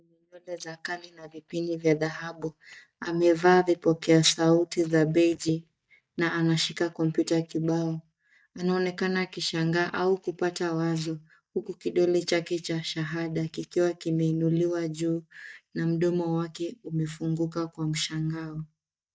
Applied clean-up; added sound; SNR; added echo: neural mask model DeepFilterNet 3.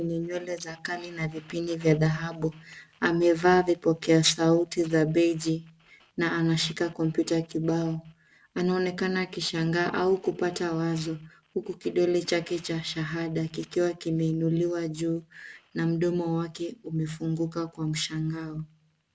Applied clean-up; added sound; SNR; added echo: none; none; none; none.